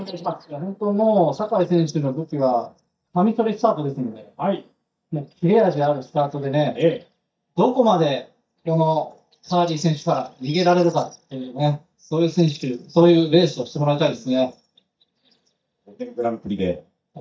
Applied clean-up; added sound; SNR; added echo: neural mask model DeepFilterNet 3.